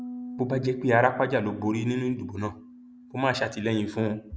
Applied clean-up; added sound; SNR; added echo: none; Piano; 15 dB; none.